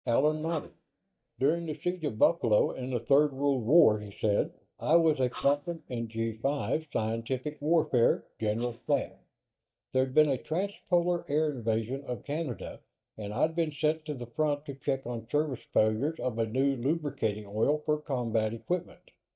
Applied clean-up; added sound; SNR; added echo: neural mask model DeepFilterNet 3.